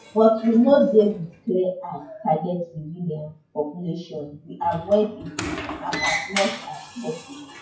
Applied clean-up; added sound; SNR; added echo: classical method WPE with log-MMSE.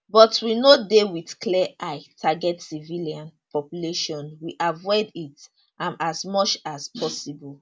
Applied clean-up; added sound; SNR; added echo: none; none; none; none.